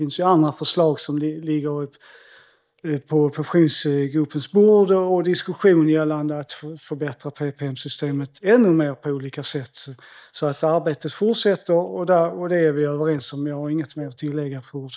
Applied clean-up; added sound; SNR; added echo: neural mask model DeepFilterNet 3.